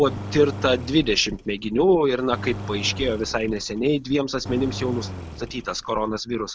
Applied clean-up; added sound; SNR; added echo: none; Engine; 12 dB; none.